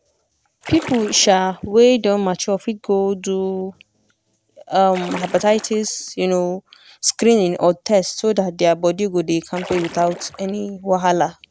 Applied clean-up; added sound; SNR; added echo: none; Splash, splatter; 16 dB; none.